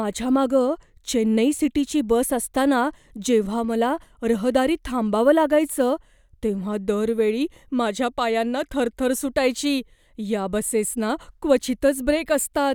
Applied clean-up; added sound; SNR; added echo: none; none; none; none.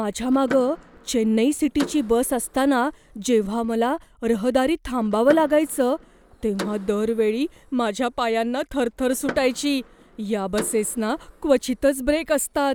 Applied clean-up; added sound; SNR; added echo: none; Door / Car; 17 dB; none.